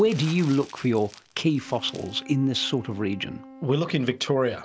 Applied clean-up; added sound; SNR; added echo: none; Crumpling, crinkling + Wind instrument, woodwind instrument; 20 dB; none.